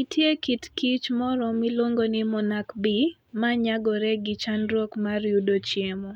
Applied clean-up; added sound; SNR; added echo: none; none; none; none.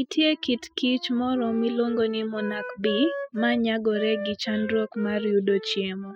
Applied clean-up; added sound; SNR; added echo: classical method spectral subtraction.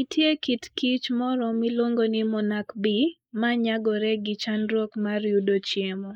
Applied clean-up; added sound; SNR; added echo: neural mask model Resemble Enhance denoiser.